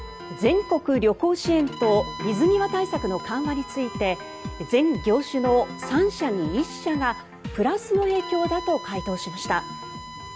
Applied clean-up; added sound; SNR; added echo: none; Bowed string instrument; 15 dB; none.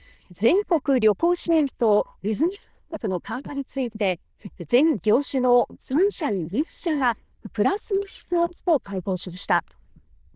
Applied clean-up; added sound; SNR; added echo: neural diffusion model UNIVERSE++.